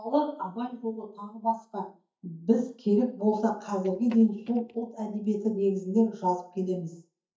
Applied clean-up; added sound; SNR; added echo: neural mask model DeepFilterNet 3.